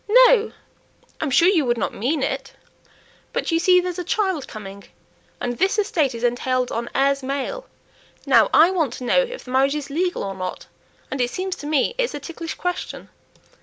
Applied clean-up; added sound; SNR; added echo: none; none; none; none.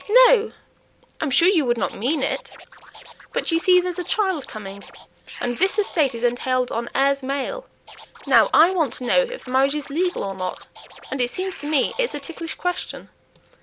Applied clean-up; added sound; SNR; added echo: none; Scratching (performance technique); 20 dB; none.